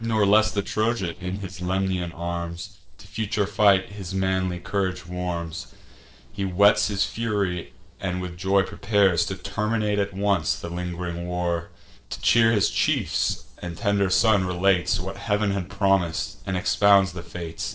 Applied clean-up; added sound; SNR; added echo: neural separator model SepFormer DNS4.